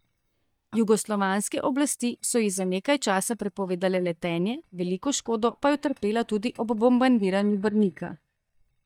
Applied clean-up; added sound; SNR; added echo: neural mask model DeepFilterNet 3.